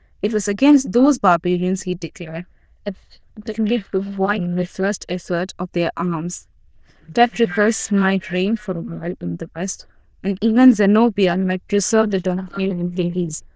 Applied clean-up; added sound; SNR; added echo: neural diffusion model UNIVERSE++.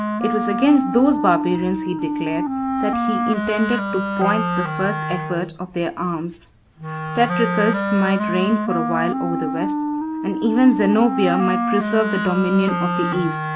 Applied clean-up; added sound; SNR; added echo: none; Wind instrument, woodwind instrument; 2 dB; none.